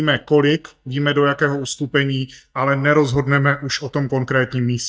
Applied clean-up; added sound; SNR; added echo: neural mask model DeepFilterNet 3.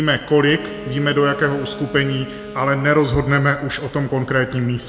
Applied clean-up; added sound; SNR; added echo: none; Wind instrument, woodwind instrument; 16 dB; reverberation time 1.2 s.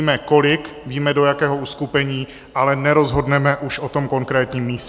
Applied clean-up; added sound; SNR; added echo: none; none; none; none.